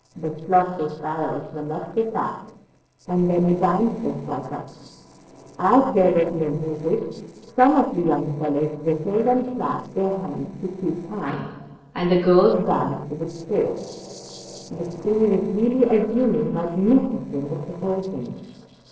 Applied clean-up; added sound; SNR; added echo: neural separator model SepFormer DNS4.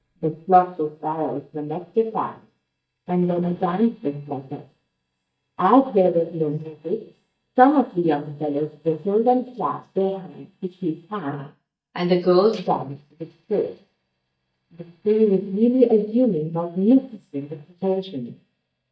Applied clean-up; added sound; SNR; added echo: neural mask model DeepFilterNet 3.